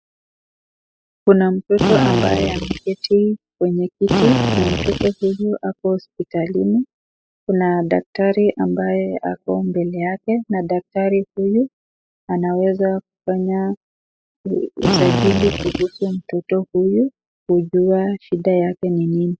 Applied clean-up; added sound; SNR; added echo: classical method spectral subtraction.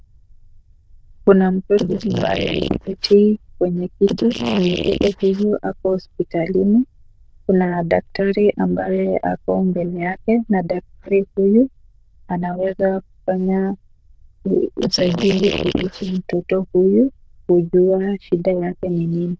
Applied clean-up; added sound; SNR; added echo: neural diffusion model UNIVERSE++.